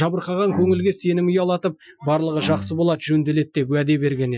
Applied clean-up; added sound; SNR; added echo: classical method Wiener filter.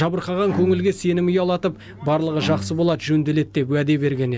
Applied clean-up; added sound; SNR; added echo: none; Bowed string instrument; 13 dB; none.